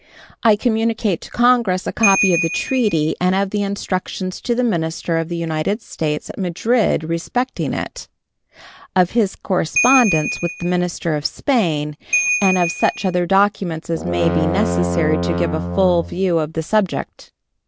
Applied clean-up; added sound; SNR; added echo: none; Ringtone / Bell + Brass instrument; 3 dB; none.